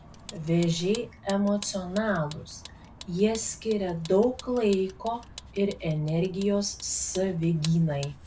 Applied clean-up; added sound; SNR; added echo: none; Vehicle; 17 dB; none.